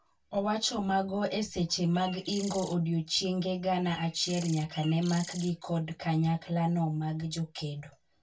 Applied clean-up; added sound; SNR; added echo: none; Bird; 14 dB; reverberation time 0.1 s.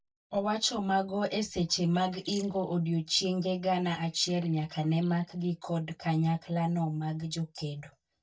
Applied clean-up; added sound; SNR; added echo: neural mask model DeepFilterNet 3.